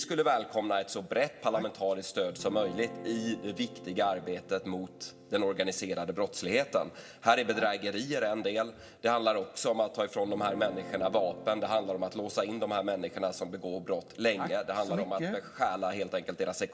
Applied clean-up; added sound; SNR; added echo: none; Guitar; 18 dB; reverberation time 0.4 s.